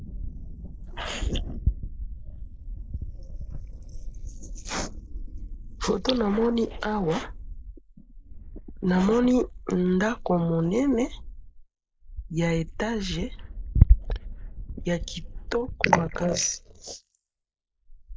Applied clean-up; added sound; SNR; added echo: neural mask model Resemble Enhance denoiser.